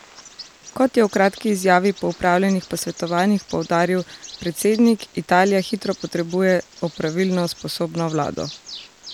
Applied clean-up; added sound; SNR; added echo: none; Bird vocalization, bird call, bird song; 20 dB; none.